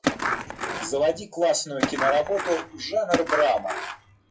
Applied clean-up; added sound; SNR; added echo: classical method WPE with log-MMSE.